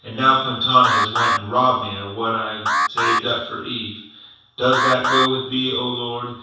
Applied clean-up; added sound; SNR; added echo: none; Alarm; 3 dB; reverberation time 0.7 s.